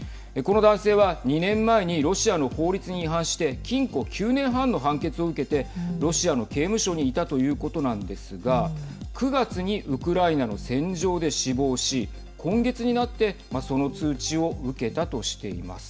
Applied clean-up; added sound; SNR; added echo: none; none; none; none.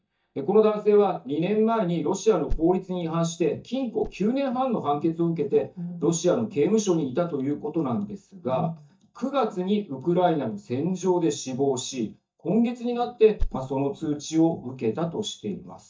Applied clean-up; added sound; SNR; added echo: neural mask model DeepFilterNet 3.